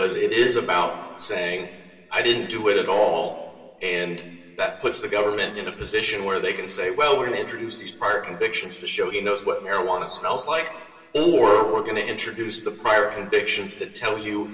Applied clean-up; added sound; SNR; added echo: none; none; none; reverberation time 1.9 s.